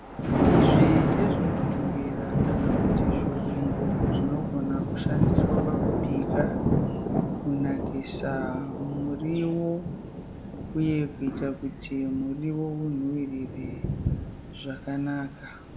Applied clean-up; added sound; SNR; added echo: none; Thunder; -5 dB; reverberation time 2.1 s.